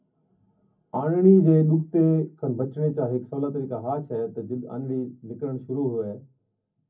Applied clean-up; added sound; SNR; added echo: none; none; none; reverberation time 0.3 s.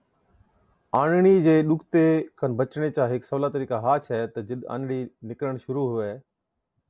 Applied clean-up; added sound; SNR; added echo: none; none; none; none.